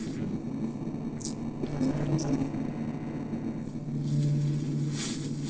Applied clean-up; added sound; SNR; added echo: neural separator model SepFormer DNS4.